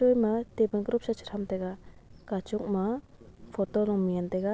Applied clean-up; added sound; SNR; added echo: none; none; none; none.